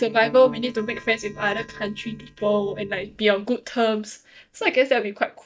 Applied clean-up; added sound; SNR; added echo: neural mask model DeepFilterNet 3.